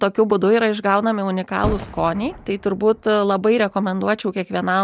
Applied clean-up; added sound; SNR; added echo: none; Boom; 15 dB; none.